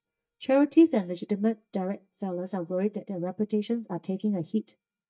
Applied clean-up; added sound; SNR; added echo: neural mask model DeepFilterNet 3.